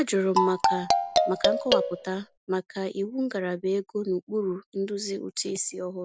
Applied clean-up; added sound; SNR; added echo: none; Marimba, xylophone; -4 dB; none.